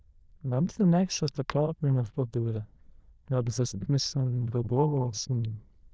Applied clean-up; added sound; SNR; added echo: neural diffusion model UNIVERSE++.